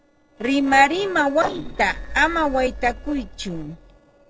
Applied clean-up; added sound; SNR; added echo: neural separator model SepFormer DNS4.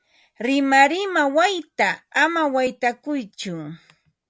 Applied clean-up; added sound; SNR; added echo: none; none; none; none.